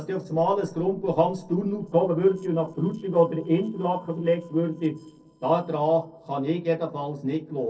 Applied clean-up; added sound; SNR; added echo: neural separator model SepFormer DNS4.